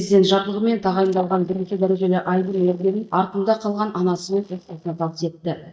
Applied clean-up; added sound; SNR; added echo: neural mask model DeepFilterNet 3.